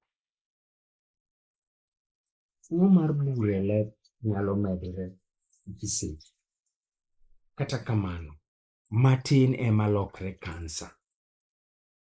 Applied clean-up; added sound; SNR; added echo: neural mask model Resemble Enhance denoiser.